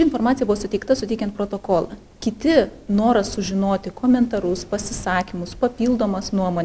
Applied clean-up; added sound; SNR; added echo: none; none; none; none.